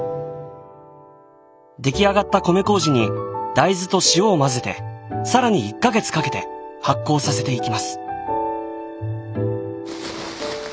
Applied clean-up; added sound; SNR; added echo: none; none; none; none.